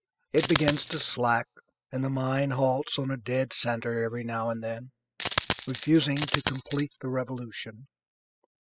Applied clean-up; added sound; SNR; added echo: classical method spectral subtraction.